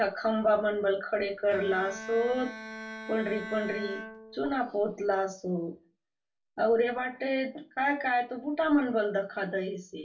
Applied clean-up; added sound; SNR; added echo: none; Bowed string instrument; 12 dB; reverberation time 0.2 s.